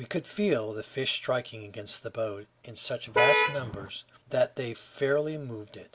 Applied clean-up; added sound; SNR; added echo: none; Vehicle horn, car horn, honking; -5 dB; none.